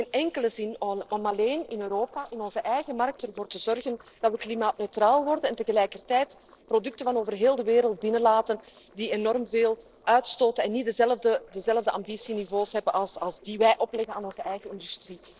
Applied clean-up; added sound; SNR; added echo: neural separator model SepFormer DNS4.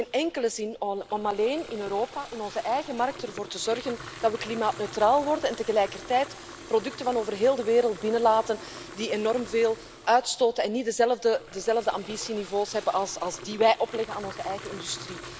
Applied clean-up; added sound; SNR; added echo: none; Fill (with liquid) / Water tap, faucet; 16 dB; none.